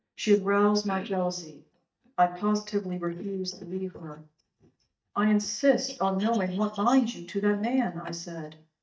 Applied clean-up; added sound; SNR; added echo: neural mask model DeepFilterNet 3.